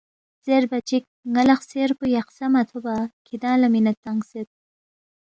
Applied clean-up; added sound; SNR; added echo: none; none; none; none.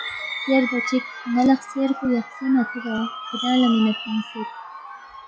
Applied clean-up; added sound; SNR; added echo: classical method log-MMSE.